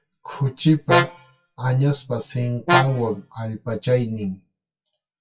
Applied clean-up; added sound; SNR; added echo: classical method WPE with log-MMSE.